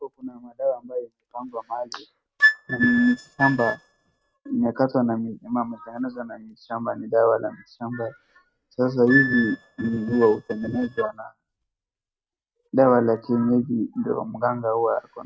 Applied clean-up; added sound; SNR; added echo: neural mask model RNNoise.